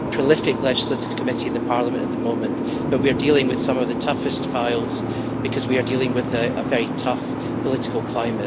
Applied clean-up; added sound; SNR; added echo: none; Boat, Water vehicle; 1 dB; none.